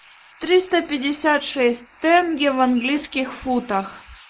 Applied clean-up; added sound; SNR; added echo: neural mask model Resemble Enhance denoiser.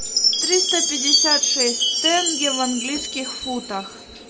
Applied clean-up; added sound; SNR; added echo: none; Chime; -4 dB; none.